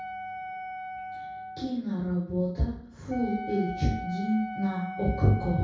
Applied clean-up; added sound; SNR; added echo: none; Wind instrument, woodwind instrument; 9 dB; reverberation time 0.6 s.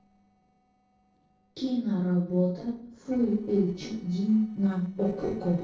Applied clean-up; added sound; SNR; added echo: neural separator model SepFormer DNS4.